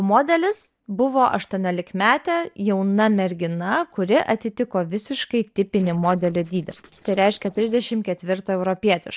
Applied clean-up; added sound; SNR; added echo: neural separator model SepFormer DNS4.